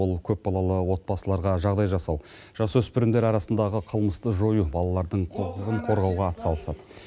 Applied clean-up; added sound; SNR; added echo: none; none; none; none.